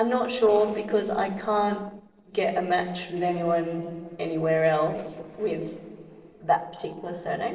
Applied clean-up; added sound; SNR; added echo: neural separator model SepFormer DNS4.